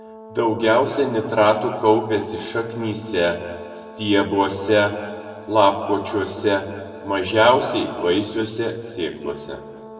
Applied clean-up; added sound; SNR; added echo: none; Brass instrument; 19 dB; reverberation time 1.6 s.